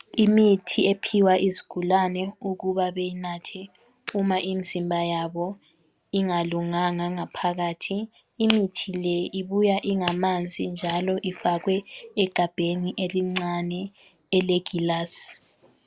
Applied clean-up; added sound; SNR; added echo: none; none; none; none.